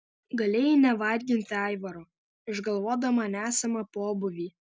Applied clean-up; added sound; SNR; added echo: none; none; none; none.